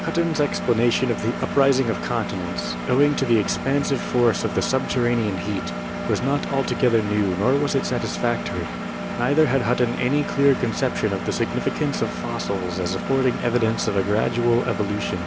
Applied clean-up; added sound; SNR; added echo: none; Engine; 6 dB; none.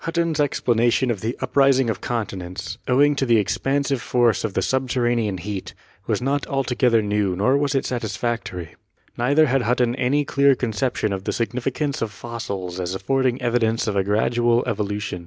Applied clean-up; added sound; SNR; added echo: none; none; none; none.